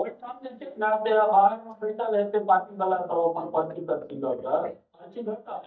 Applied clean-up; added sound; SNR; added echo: neural mask model DeepFilterNet 3.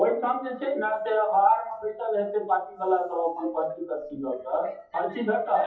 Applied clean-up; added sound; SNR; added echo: classical method WPE with log-MMSE.